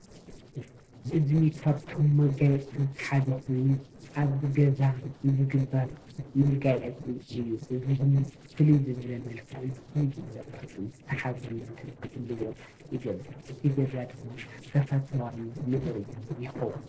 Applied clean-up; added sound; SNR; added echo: neural separator model SepFormer DNS4.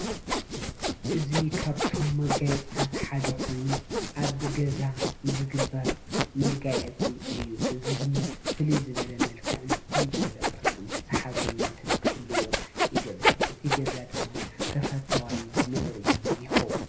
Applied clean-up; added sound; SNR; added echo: none; Sawing; -3 dB; reverberation time 0.4 s.